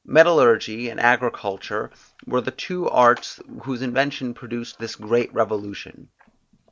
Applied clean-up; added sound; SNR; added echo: none; none; none; none.